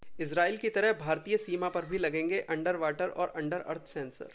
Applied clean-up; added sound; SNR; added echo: none; none; none; none.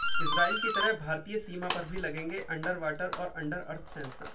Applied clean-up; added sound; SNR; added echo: none; Doorbell; 5 dB; reverberation time 0.2 s.